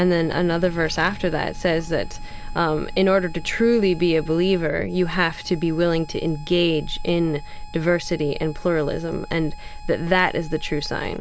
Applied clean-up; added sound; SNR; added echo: none; Accelerating, revving, vroom + Harmonica; 20 dB; none.